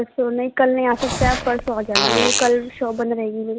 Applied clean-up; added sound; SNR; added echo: none; Fart; 2 dB; none.